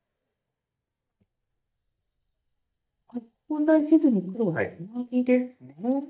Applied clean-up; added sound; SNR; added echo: neural mask model DeepFilterNet 3.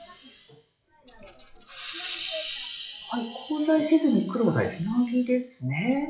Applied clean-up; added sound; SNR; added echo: classical method WPE with log-MMSE.